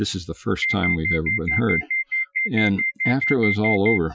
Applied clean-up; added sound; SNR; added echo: classical method Wiener filter.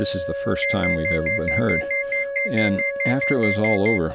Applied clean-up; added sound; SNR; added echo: none; Alarm + Wind instrument, woodwind instrument; 0 dB; none.